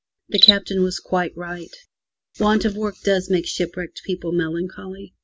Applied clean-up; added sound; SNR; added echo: none; Cricket; 4 dB; none.